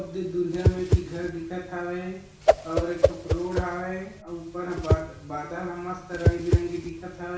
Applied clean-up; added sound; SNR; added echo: none; Whoosh, swoosh, swish; -4 dB; reverberation time 0.6 s.